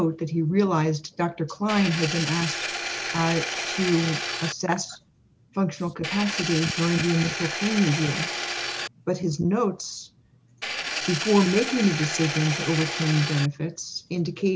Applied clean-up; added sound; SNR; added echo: none; Engine; 4 dB; none.